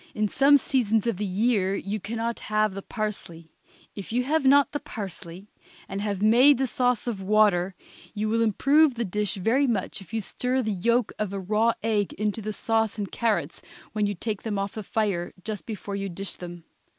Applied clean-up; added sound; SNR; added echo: none; none; none; none.